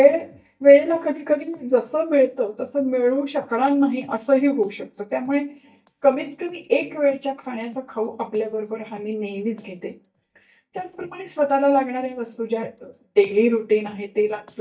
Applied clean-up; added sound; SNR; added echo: neural mask model DeepFilterNet 3.